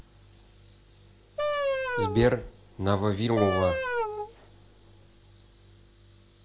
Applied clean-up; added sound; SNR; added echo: none; Wind instrument, woodwind instrument; 0 dB; none.